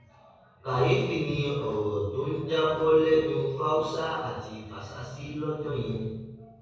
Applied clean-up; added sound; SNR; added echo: none; none; none; reverberation time 1.3 s.